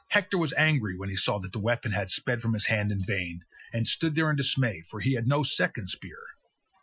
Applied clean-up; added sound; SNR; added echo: classical method Wiener filter.